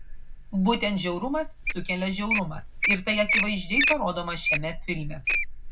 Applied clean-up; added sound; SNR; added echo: none; Wild animals; 1 dB; reverberation time 0.3 s.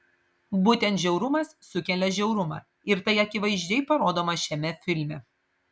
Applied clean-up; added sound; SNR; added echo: none; none; none; none.